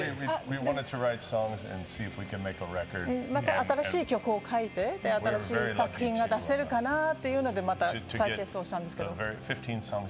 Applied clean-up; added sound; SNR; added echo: none; none; none; none.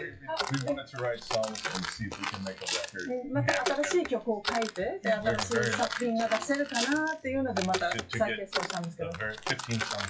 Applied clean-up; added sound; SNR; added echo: classical method WPE with log-MMSE.